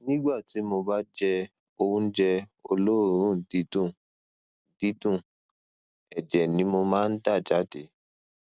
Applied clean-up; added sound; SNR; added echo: none; none; none; none.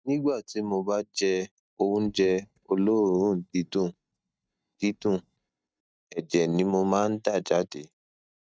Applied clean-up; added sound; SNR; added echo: neural mask model DeepFilterNet 3.